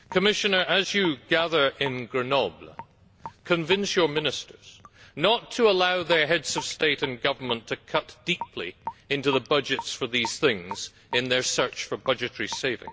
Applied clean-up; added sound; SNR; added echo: none; Raindrop / Drip; 16 dB; none.